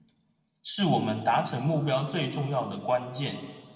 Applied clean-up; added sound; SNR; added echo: none; none; none; reverberation time 2.1 s.